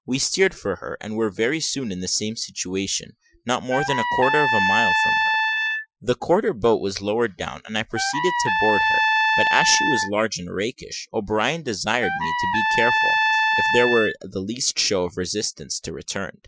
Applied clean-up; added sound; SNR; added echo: classical method Wiener filter.